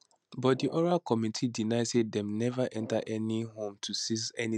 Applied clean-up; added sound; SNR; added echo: none; Brass instrument; 20 dB; none.